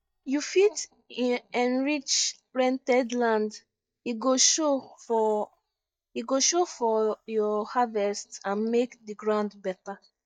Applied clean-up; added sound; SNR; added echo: neural mask model DeepFilterNet 3.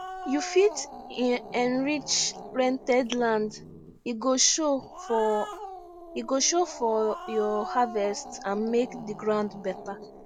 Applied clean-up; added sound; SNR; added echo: none; Growling; 13 dB; none.